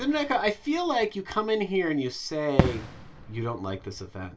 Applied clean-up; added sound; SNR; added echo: none; Fireworks; 6 dB; reverberation time 0.2 s.